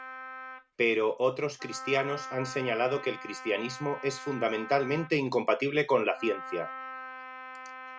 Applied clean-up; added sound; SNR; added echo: none; Wind instrument, woodwind instrument; 13 dB; none.